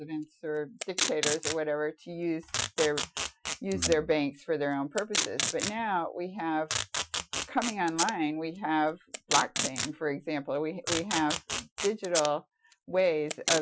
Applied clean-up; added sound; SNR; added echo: classical method Wiener filter.